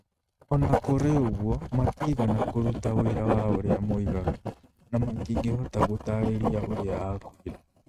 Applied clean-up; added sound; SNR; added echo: neural mask model RNNoise.